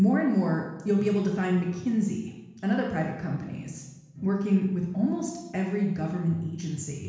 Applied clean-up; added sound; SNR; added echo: none; none; none; reverberation time 1.1 s.